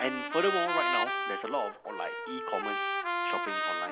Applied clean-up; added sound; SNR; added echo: none; Trumpet; -2 dB; none.